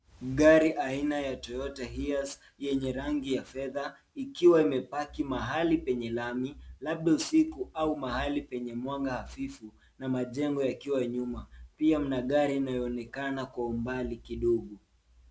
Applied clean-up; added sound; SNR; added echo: none; none; none; none.